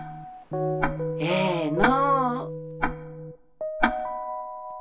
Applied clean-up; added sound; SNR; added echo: none; Tick-tock; 5 dB; none.